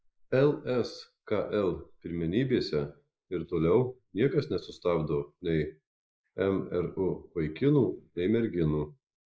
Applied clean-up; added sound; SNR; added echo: neural mask model Resemble Enhance denoiser.